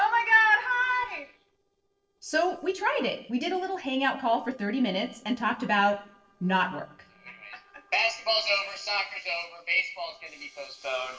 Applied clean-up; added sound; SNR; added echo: neural separator model SepFormer DNS4.